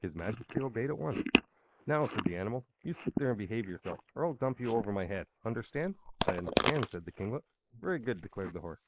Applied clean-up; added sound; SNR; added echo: neural mask model Resemble Enhance denoiser.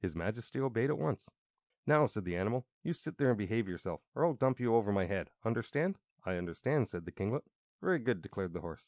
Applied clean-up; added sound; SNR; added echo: none; none; none; none.